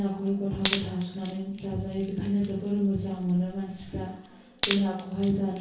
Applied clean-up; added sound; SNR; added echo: none; Wood; 4 dB; reverberation time 0.6 s.